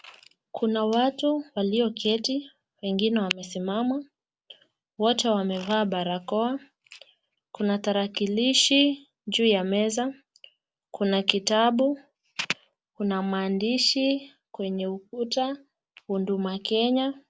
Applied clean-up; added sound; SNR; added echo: none; none; none; none.